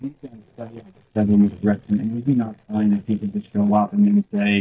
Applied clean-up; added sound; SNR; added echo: neural mask model DeepFilterNet 3.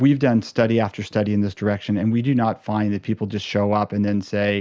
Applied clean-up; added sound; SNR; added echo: none; none; none; none.